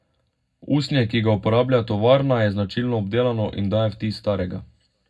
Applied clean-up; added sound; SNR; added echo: none; none; none; reverberation time 0.3 s.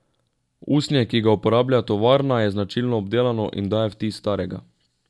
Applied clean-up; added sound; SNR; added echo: none; none; none; none.